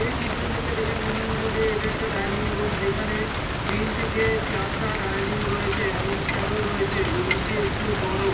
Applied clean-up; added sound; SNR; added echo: none; Rain; -3 dB; reverberation time 0.2 s.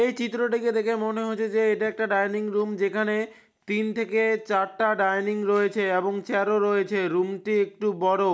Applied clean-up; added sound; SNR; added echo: none; none; none; none.